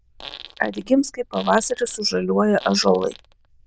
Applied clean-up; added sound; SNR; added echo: neural diffusion model UNIVERSE++.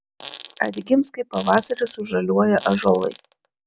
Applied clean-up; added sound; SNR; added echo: none; Fart; 20 dB; none.